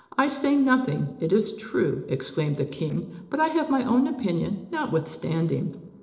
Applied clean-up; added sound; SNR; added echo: neural separator model SepFormer DNS4.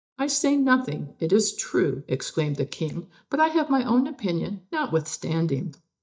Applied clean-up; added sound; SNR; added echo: neural mask model DeepFilterNet 3.